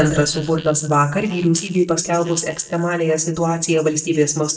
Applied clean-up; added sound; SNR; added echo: neural mask model DeepFilterNet 3.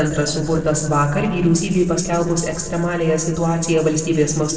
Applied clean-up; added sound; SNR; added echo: neural separator model SepFormer DNS4.